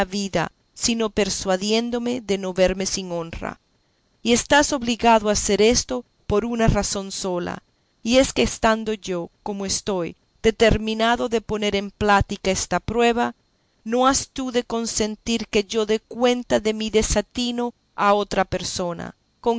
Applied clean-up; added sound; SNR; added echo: none; none; none; none.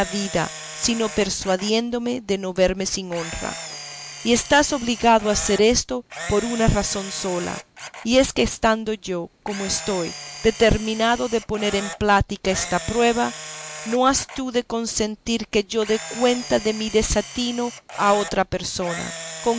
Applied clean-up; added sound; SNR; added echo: none; Camera; 14 dB; none.